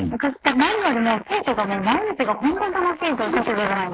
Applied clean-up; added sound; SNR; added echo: neural mask model Resemble Enhance denoiser.